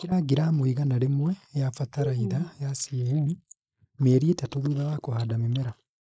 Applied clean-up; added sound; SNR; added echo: neural mask model Resemble Enhance denoiser.